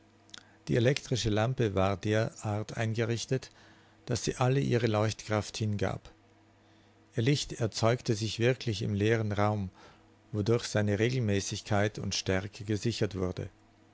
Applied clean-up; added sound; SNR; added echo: none; none; none; none.